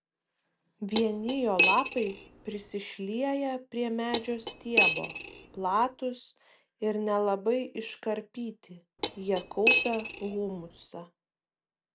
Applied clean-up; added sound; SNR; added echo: none; Cutlery, silverware; -3 dB; none.